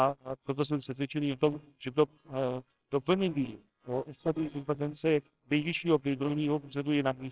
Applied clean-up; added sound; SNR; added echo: neural separator model SepFormer WHAMR!.